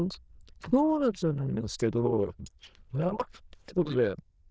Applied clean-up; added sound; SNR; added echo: neural diffusion model UNIVERSE++.